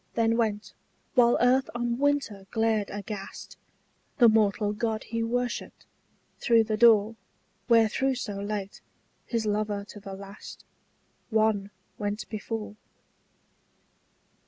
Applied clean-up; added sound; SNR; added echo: none; none; none; none.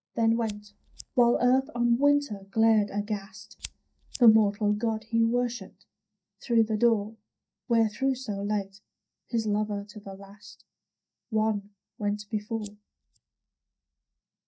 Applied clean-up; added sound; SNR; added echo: neural mask model DeepFilterNet 3.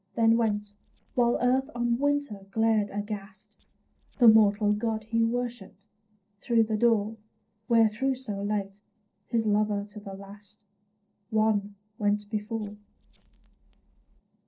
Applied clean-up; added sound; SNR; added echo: neural separator model SepFormer DNS4.